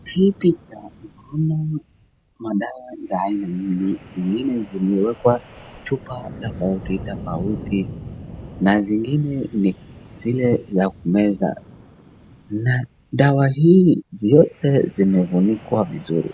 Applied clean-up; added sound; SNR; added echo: none; Wind; 18 dB; none.